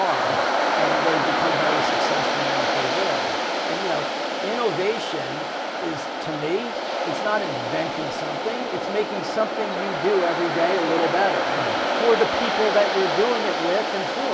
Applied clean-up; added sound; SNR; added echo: none; Waves, surf; -2 dB; none.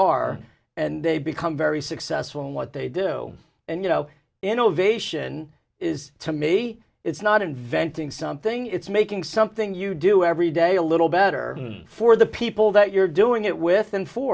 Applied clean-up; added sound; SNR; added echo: none; none; none; none.